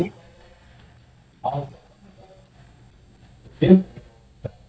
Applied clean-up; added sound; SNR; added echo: neural mask model DeepFilterNet 3.